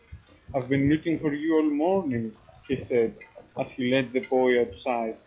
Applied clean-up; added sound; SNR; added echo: classical method log-MMSE.